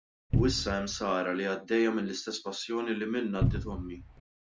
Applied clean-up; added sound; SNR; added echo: none; Cupboard open or close; -1 dB; none.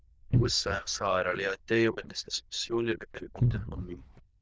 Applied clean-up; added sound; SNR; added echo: neural diffusion model UNIVERSE++.